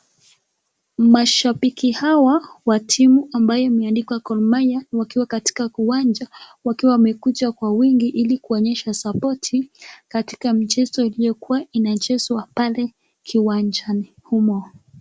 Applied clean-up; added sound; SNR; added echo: none; none; none; none.